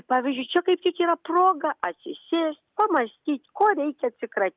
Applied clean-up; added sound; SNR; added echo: none; none; none; none.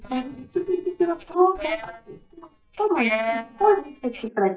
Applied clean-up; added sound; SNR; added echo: neural mask model DeepFilterNet 3.